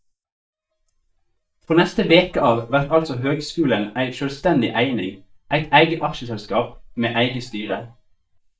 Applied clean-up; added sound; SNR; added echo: neural mask model DeepFilterNet 3.